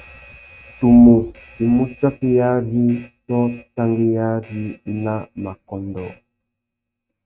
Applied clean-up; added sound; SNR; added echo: neural mask model RNNoise.